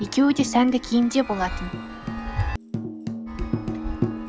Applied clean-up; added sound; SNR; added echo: none; Chime + Tambourine; 5 dB; none.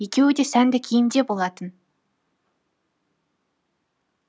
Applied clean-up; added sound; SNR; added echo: none; none; none; none.